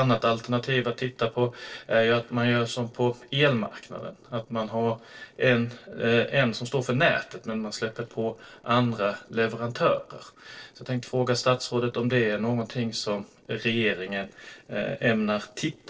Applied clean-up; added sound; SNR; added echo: neural separator model SepFormer DNS4.